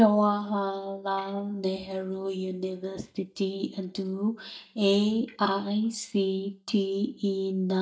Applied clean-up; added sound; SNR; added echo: neural mask model DeepFilterNet 3.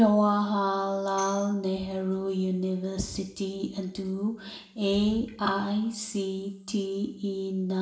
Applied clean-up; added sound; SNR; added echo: none; Tambourine; 20 dB; reverberation time 0.7 s.